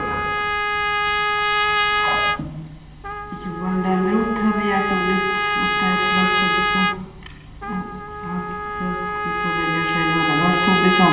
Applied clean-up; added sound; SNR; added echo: none; Trumpet; -2 dB; reverberation time 1.1 s.